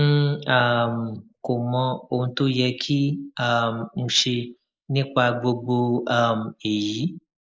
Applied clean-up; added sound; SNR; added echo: neural mask model Resemble Enhance denoiser.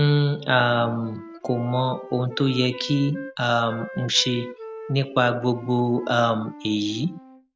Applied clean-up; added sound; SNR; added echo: none; Wind instrument, woodwind instrument; 17 dB; none.